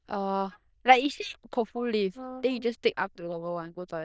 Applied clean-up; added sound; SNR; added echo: neural diffusion model UNIVERSE++.